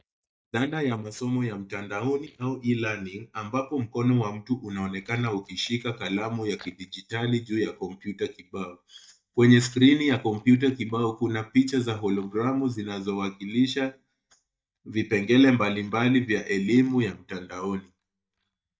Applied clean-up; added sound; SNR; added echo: neural mask model DeepFilterNet 3.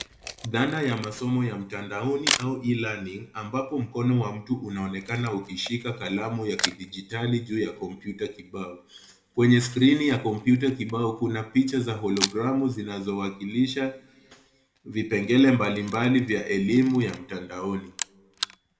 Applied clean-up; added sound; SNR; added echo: none; Camera; 13 dB; reverberation time 0.8 s.